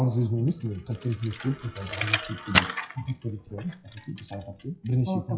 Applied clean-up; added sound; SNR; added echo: classical method WPE with log-MMSE.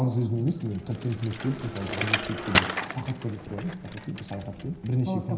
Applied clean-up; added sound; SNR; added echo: none; Bicycle; 4 dB; reverberation time 0.9 s.